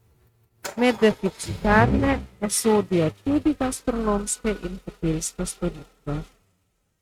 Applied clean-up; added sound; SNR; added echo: neural mask model RNNoise.